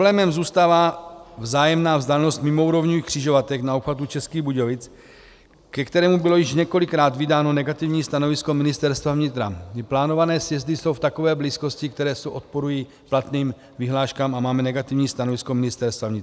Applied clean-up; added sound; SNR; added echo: none; none; none; none.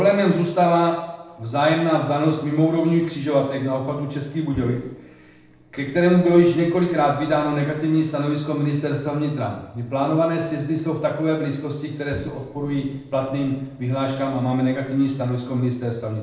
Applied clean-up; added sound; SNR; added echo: neural separator model SepFormer DNS4.